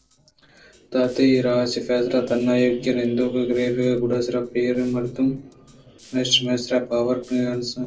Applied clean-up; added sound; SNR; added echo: neural separator model SepFormer DNS4.